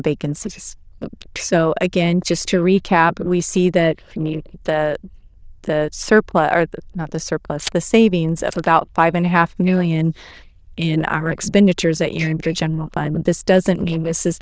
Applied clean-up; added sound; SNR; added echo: neural diffusion model UNIVERSE++.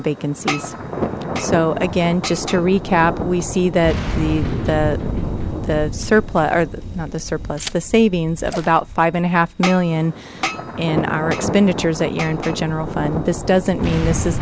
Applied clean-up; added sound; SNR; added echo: none; Thunder + Boom; 6 dB; none.